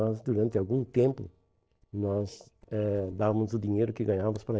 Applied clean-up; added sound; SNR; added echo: neural separator model SepFormer DNS4.